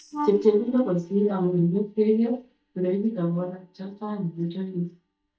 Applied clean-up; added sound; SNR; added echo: neural mask model DeepFilterNet 3.